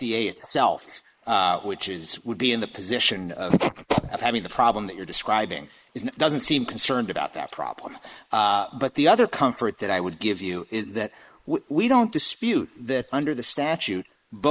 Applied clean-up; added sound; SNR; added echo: neural mask model Resemble Enhance denoiser.